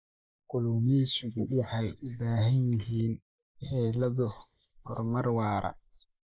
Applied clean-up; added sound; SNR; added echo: neural mask model Resemble Enhance denoiser.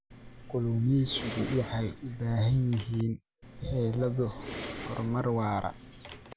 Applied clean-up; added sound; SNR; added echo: none; Respiratory sounds; 12 dB; none.